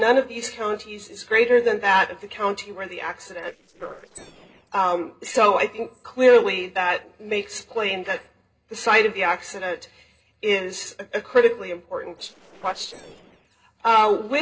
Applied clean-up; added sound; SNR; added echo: neural separator model SepFormer DNS4.